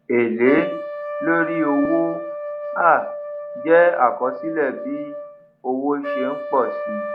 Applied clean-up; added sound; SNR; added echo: none; Trumpet; 8 dB; none.